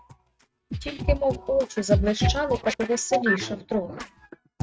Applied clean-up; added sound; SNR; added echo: neural mask model RNNoise.